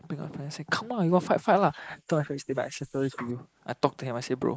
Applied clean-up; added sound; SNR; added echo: neural mask model Resemble Enhance denoiser.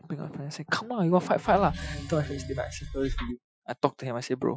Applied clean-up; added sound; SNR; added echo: classical method Wiener filter.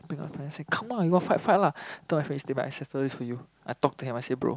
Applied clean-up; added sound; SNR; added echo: none; none; none; none.